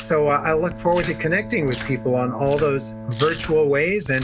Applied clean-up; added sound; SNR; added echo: none; Chewing, mastication + Bowed string instrument; 11 dB; none.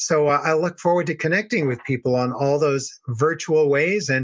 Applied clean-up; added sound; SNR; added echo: none; none; none; none.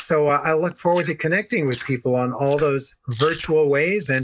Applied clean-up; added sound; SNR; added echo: neural mask model Resemble Enhance denoiser.